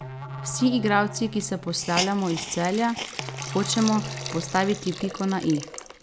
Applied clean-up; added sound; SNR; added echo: none; Hiss + Musical instrument; 9 dB; none.